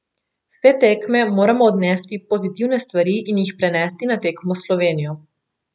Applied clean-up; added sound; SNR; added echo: none; none; none; none.